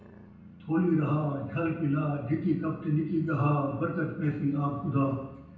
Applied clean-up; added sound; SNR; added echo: none; Growling; 19 dB; reverberation time 0.9 s.